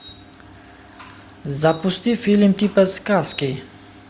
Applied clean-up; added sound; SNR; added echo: none; none; none; none.